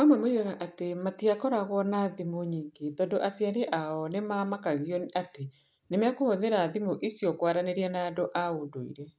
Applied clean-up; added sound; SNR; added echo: none; none; none; none.